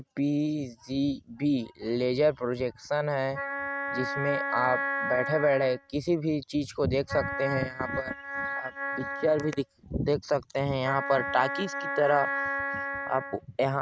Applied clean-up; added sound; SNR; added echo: neural mask model RNNoise.